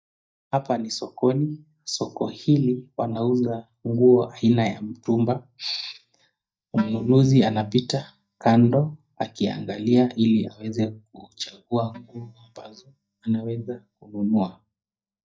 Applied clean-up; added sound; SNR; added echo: neural mask model DeepFilterNet 3.